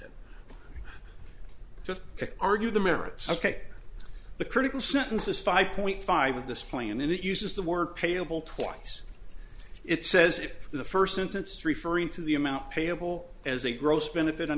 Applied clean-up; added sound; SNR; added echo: none; none; none; none.